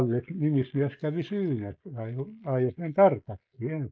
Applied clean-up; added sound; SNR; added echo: neural mask model Resemble Enhance denoiser.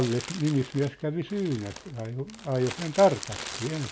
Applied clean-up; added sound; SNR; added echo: none; Crumpling, crinkling; 13 dB; none.